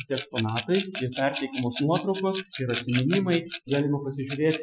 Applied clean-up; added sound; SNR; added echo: classical method Wiener filter.